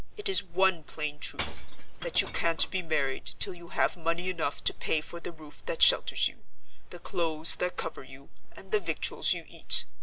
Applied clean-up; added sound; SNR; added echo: none; Shatter / Crushing; 18 dB; none.